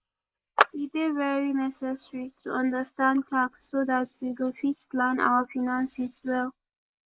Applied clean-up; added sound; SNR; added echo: neural mask model Resemble Enhance denoiser.